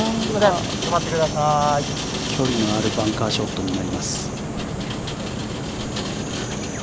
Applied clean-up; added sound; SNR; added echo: none; Rain; 9 dB; none.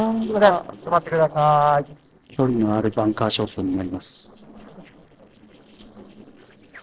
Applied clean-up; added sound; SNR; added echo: neural separator model SepFormer DNS4.